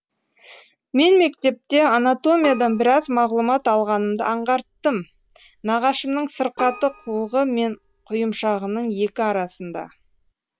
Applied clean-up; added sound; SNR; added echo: none; Keyboard (musical); 19 dB; none.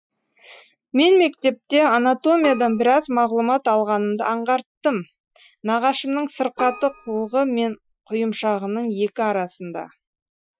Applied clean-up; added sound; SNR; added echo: classical method Wiener filter.